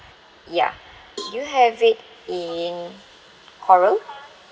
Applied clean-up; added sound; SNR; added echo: none; Cowbell; 19 dB; none.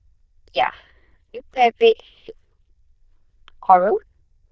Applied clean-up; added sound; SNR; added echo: neural diffusion model UNIVERSE++.